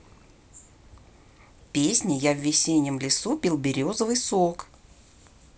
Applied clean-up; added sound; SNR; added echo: none; none; none; none.